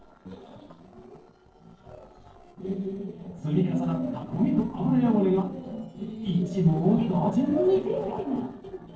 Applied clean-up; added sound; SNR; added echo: neural separator model SepFormer DNS4.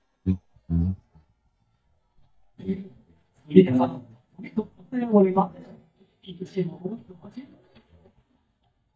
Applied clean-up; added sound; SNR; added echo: neural mask model DeepFilterNet 3.